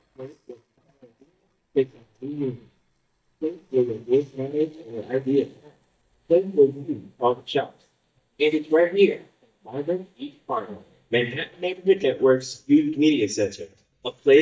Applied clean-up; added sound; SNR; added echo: neural mask model DeepFilterNet 3.